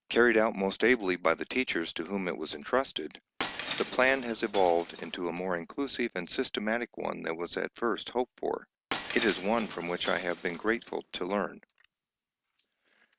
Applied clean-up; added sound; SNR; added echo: none; Shatter; 11 dB; none.